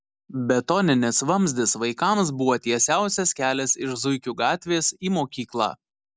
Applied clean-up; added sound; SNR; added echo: none; none; none; none.